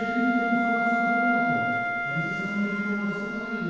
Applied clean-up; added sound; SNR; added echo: none; Wind instrument, woodwind instrument; -2 dB; reverberation time 2.0 s.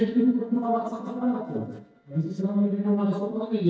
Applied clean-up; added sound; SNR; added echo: neural mask model DeepFilterNet 3.